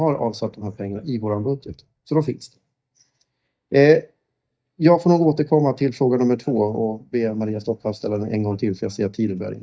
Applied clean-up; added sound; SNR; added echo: neural mask model DeepFilterNet 3.